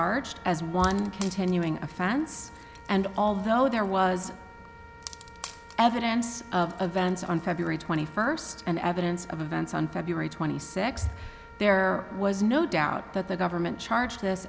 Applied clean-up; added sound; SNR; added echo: none; Wind instrument, woodwind instrument + Wood; 20 dB; none.